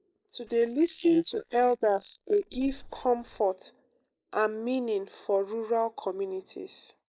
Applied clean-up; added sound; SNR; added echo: neural mask model Resemble Enhance denoiser.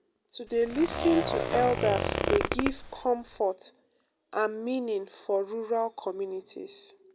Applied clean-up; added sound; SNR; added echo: none; Zipper (clothing); 2 dB; none.